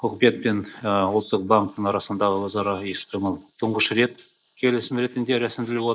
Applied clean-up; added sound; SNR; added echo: neural mask model Resemble Enhance denoiser.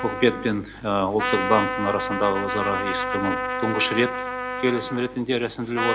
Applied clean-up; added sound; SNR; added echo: none; Trumpet; 4 dB; none.